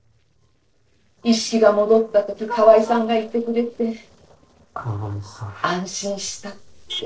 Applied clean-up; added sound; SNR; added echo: neural separator model SepFormer DNS4.